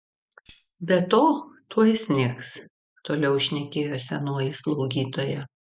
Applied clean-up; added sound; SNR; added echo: neural mask model Resemble Enhance denoiser.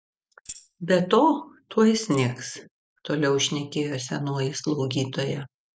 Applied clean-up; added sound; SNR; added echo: neural separator model SepFormer DNS4.